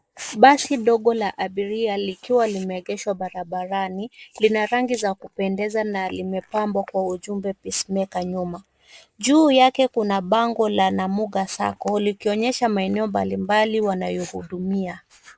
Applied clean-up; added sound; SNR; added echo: neural mask model Resemble Enhance denoiser.